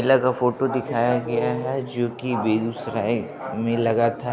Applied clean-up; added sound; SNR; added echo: none; none; none; none.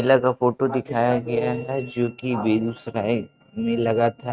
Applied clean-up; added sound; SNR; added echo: neural mask model RNNoise.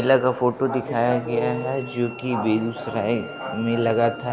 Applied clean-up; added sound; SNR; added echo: none; Bowed string instrument; 20 dB; none.